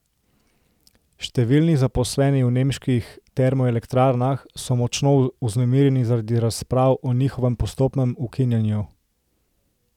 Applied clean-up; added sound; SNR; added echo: none; none; none; none.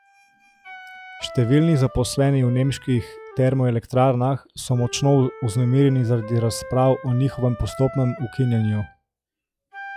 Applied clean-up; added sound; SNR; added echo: classical method log-MMSE.